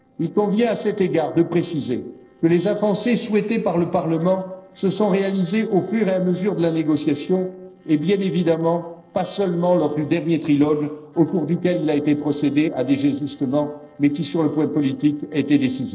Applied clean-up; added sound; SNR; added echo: neural separator model SepFormer DNS4.